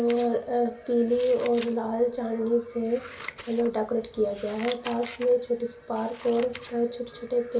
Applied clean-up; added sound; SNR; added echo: none; Scissors; 19 dB; reverberation time 0.2 s.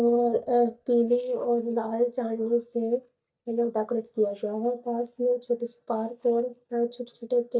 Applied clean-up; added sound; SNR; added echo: neural mask model DeepFilterNet 3.